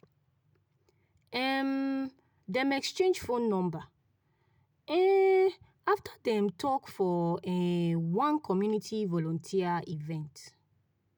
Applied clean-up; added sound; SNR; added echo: none; none; none; none.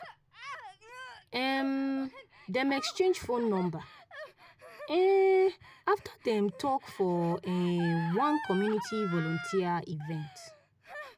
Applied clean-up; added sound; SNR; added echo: none; Gasp; 14 dB; none.